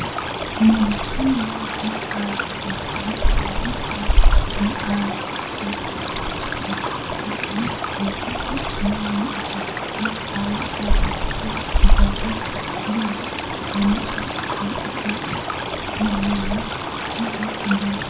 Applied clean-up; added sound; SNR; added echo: none; Stream; -5 dB; reverberation time 0.6 s.